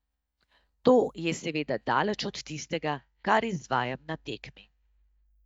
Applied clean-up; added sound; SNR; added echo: neural mask model DeepFilterNet 3.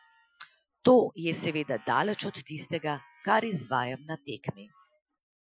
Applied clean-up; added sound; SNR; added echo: classical method Wiener filter.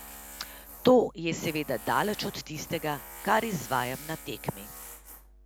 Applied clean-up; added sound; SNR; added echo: none; Tools; 15 dB; none.